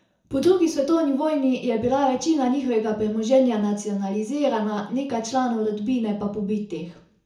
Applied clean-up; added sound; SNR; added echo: none; none; none; reverberation time 0.6 s.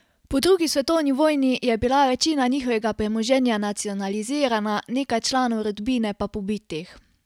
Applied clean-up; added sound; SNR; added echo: none; none; none; none.